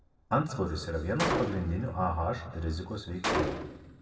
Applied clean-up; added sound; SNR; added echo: none; Gunshot, gunfire; 4 dB; reverberation time 1.5 s.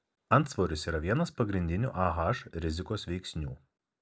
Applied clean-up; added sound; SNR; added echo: none; none; none; none.